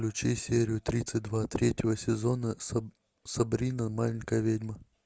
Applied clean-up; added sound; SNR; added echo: none; none; none; none.